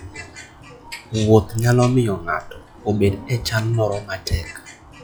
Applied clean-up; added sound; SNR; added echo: classical method log-MMSE.